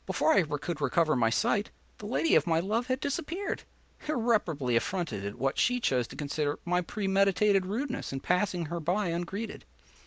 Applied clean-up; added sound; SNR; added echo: none; none; none; none.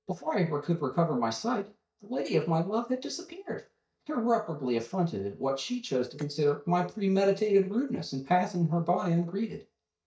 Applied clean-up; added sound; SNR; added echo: neural mask model DeepFilterNet 3.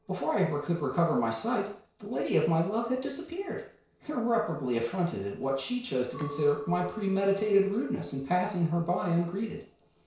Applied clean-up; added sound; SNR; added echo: neural separator model SepFormer DNS4.